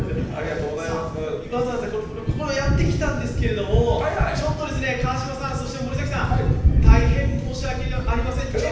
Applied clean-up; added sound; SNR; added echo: none; Thunder; -4 dB; reverberation time 0.9 s.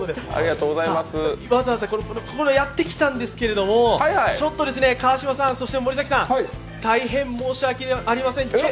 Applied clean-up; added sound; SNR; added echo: none; none; none; none.